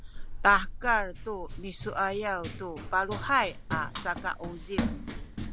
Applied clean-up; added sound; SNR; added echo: none; Run; 6 dB; none.